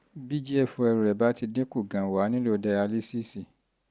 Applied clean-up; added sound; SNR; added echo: none; none; none; none.